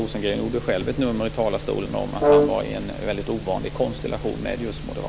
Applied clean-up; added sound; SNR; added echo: none; Brass instrument; -2 dB; none.